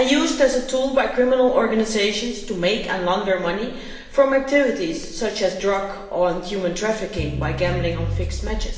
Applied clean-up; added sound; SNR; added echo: none; Crackle; 10 dB; reverberation time 1.0 s.